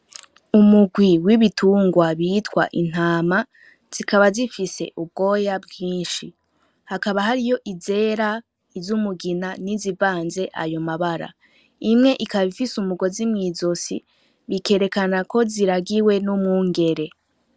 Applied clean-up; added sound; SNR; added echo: none; none; none; none.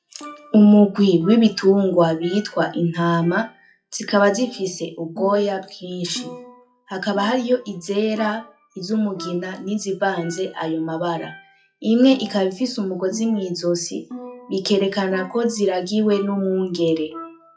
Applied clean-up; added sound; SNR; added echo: classical method WPE with log-MMSE.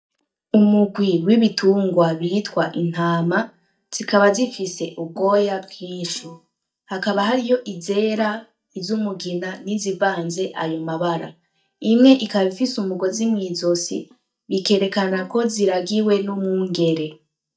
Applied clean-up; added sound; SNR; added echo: neural mask model DeepFilterNet 3.